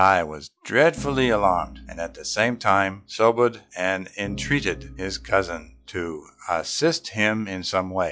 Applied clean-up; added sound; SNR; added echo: classical method log-MMSE.